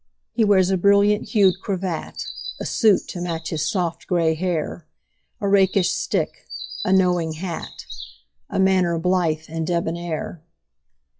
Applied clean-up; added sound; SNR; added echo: classical method log-MMSE.